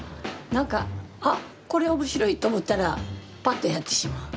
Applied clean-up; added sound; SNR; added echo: none; none; none; none.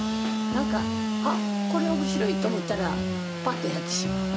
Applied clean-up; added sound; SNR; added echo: none; Sawing / Engine; -3 dB; none.